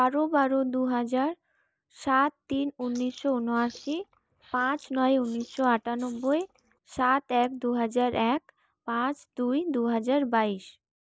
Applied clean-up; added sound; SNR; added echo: neural mask model Resemble Enhance denoiser.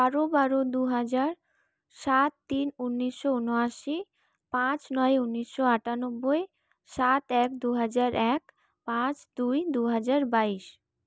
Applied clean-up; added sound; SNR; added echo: none; none; none; none.